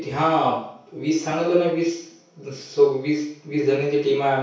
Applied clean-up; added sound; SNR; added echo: none; none; none; reverberation time 0.6 s.